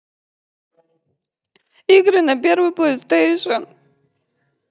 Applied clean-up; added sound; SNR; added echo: neural mask model DeepFilterNet 3.